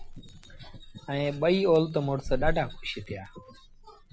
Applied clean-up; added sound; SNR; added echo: none; Crackle; 7 dB; none.